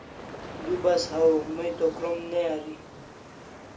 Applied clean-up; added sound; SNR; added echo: none; Ocean; 13 dB; reverberation time 0.3 s.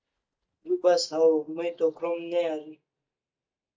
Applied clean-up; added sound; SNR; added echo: neural mask model DeepFilterNet 3.